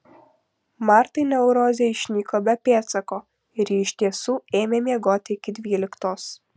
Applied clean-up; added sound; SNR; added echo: none; none; none; none.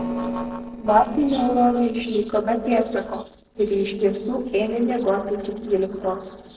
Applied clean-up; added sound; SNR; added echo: neural separator model SepFormer DNS4.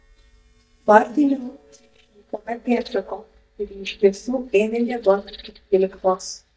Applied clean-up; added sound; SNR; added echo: neural mask model DeepFilterNet 3.